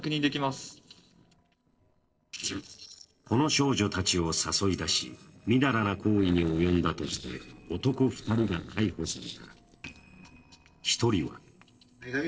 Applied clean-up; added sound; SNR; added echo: neural separator model SepFormer DNS4.